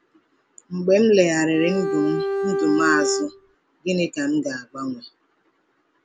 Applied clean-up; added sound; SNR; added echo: none; Bowed string instrument; 2 dB; none.